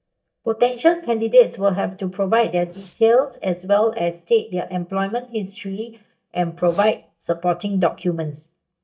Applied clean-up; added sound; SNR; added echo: neural mask model DeepFilterNet 3.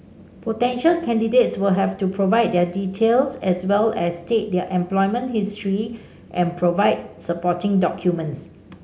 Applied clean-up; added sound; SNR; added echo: none; none; none; none.